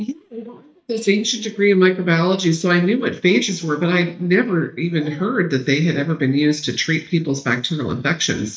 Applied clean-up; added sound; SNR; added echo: neural mask model DeepFilterNet 3.